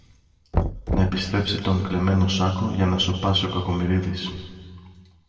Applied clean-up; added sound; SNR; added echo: none; Knock; 7 dB; reverberation time 1.6 s.